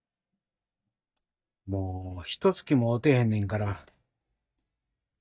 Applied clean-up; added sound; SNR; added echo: neural mask model DeepFilterNet 3.